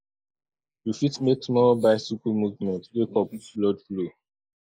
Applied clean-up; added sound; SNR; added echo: neural mask model Resemble Enhance denoiser.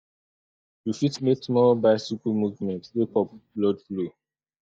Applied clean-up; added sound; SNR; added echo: neural mask model DeepFilterNet 3.